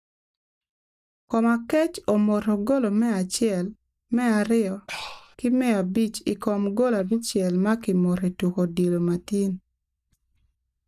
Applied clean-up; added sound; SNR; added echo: neural mask model DeepFilterNet 3.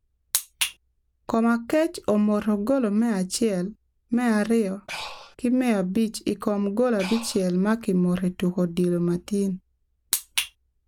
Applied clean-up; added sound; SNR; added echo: none; Breathing; 12 dB; none.